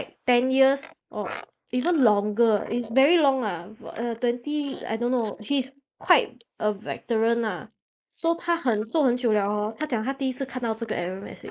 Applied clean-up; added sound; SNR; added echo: neural mask model Resemble Enhance denoiser.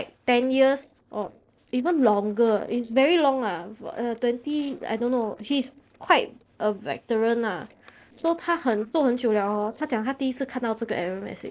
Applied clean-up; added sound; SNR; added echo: neural separator model SepFormer DNS4.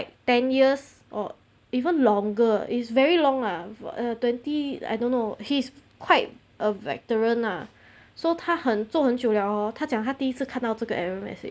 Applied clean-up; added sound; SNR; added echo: none; none; none; none.